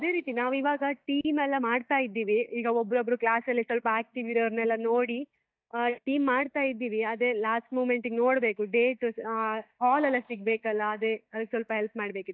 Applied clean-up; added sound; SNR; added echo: neural mask model DeepFilterNet 3.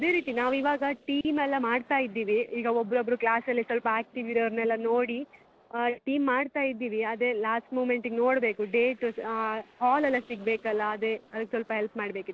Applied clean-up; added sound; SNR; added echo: neural separator model SepFormer DNS4.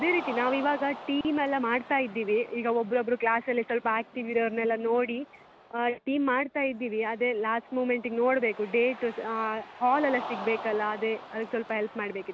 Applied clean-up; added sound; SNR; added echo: none; Cheering; 15 dB; none.